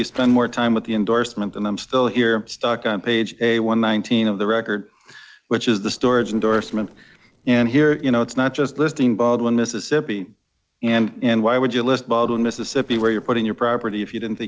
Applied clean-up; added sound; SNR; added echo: neural separator model SepFormer DNS4.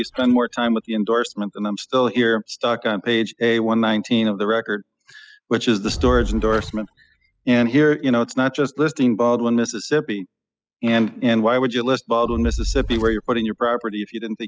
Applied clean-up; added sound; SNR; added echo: classical method spectral subtraction.